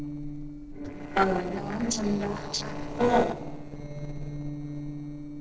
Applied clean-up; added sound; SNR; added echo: neural separator model SepFormer DNS4.